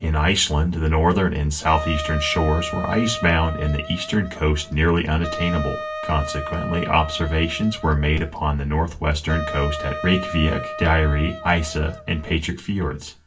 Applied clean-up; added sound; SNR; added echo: none; Wind instrument, woodwind instrument; 10 dB; reverberation time 0.2 s.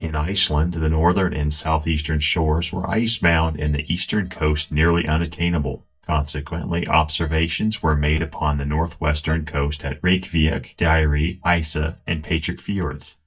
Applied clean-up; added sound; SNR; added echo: neural mask model DeepFilterNet 3.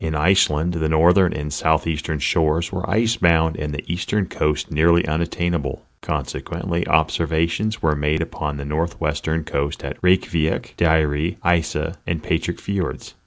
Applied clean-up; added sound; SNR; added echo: none; none; none; none.